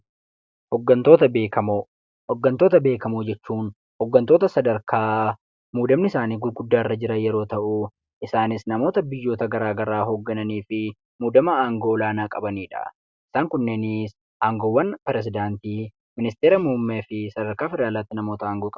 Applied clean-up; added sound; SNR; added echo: none; none; none; none.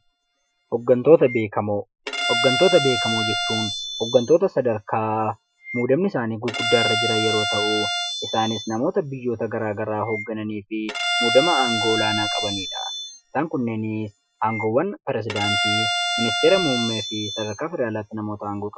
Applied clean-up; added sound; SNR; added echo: classical method Wiener filter.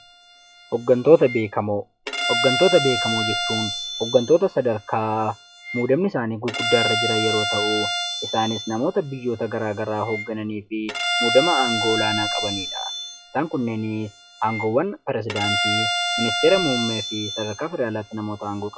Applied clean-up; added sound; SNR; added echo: classical method log-MMSE.